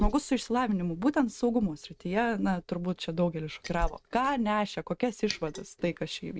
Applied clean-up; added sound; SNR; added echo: neural mask model RNNoise.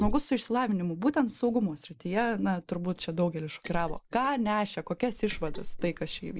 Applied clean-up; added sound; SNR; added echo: neural mask model Resemble Enhance denoiser.